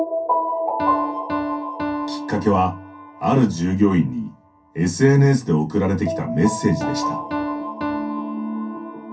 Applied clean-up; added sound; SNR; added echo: none; Piano; 10 dB; reverberation time 0.3 s.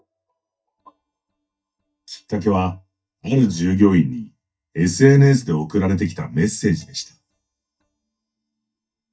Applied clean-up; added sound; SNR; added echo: neural mask model DeepFilterNet 3.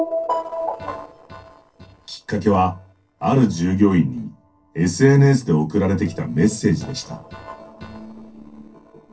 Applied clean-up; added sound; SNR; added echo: neural separator model SepFormer DNS4.